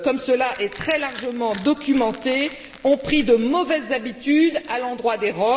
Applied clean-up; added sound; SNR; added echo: none; Crushing; 18 dB; reverberation time 2.6 s.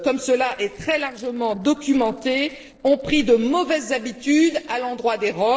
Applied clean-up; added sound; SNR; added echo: neural separator model SepFormer DNS4.